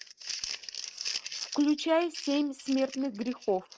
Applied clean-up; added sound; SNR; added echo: neural mask model RNNoise.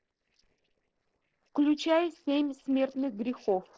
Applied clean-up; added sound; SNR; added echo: neural separator model SepFormer DNS4.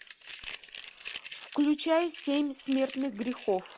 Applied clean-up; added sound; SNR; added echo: none; Crumpling, crinkling; 8 dB; none.